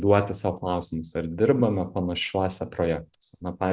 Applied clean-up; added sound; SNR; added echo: none; none; none; none.